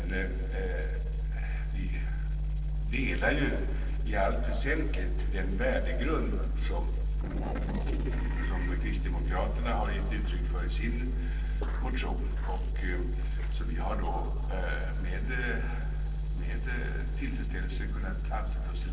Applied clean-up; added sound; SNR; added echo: neural separator model SepFormer DNS4.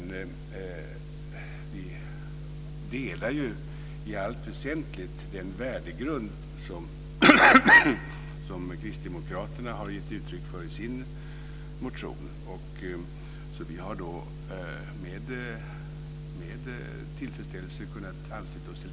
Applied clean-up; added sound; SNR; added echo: none; none; none; none.